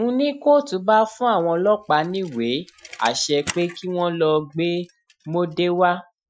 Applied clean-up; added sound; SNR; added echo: classical method Wiener filter.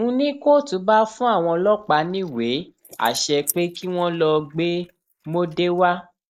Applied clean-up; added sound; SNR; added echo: neural mask model Resemble Enhance denoiser.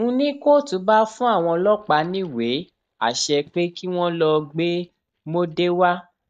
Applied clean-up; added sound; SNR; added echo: neural mask model DeepFilterNet 3.